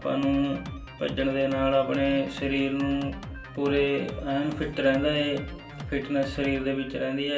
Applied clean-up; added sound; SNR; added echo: none; Drum kit; 13 dB; reverberation time 0.2 s.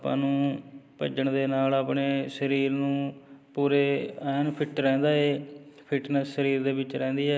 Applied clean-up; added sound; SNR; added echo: none; none; none; none.